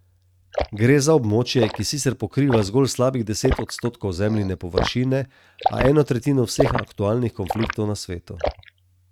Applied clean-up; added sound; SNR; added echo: neural mask model RNNoise.